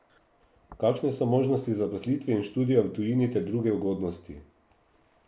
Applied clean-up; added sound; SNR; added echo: none; none; none; none.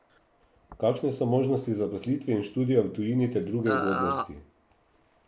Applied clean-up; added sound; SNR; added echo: none; Burping, eructation; 2 dB; none.